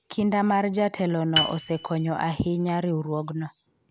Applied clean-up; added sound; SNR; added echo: none; Piano; 5 dB; none.